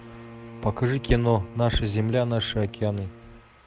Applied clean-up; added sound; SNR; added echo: none; Bowed string instrument; 17 dB; none.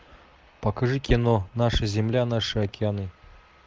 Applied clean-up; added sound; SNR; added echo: none; none; none; none.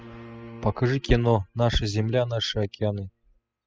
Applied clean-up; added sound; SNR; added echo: classical method spectral subtraction.